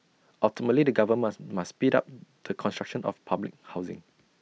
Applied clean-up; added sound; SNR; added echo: none; none; none; none.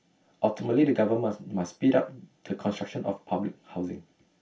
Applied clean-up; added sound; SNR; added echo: none; none; none; reverberation time 0.2 s.